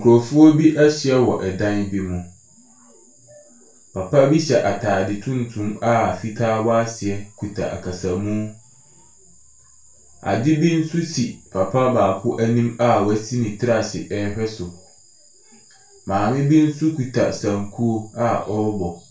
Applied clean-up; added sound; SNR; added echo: none; none; none; reverberation time 0.3 s.